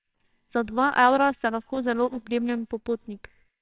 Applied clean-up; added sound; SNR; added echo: neural separator model SepFormer WHAMR!.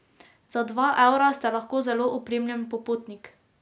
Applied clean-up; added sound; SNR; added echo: none; none; none; none.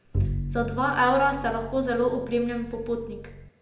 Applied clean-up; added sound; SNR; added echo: none; Bowed string instrument; 6 dB; reverberation time 0.7 s.